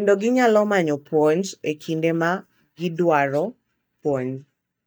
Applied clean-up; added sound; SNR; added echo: neural mask model DeepFilterNet 3.